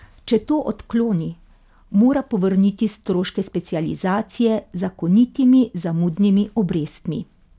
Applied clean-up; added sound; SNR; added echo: none; none; none; none.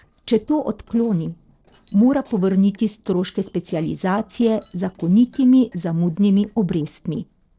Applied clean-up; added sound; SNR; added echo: neural separator model SepFormer DNS4.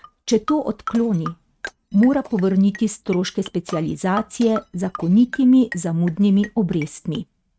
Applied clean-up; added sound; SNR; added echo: neural mask model RNNoise.